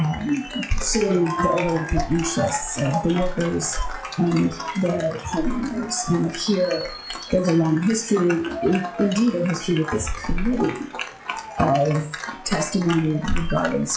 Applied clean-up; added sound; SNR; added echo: classical method WPE with log-MMSE.